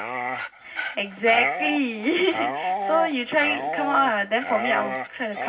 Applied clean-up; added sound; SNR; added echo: none; Dog; 4 dB; reverberation time 0.4 s.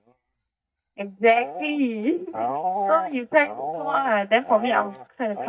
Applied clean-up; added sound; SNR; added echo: neural mask model DeepFilterNet 3.